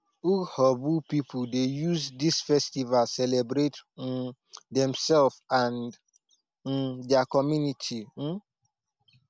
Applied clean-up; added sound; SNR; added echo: none; none; none; none.